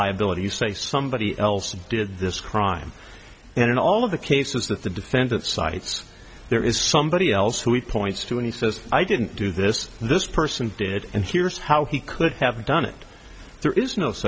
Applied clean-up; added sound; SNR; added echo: none; none; none; none.